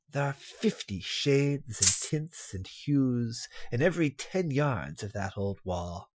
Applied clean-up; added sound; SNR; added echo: classical method Wiener filter.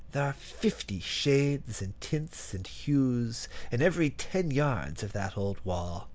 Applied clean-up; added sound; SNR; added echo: none; none; none; none.